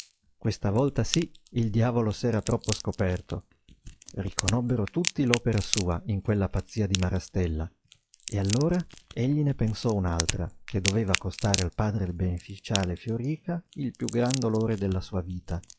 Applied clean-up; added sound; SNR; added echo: classical method log-MMSE.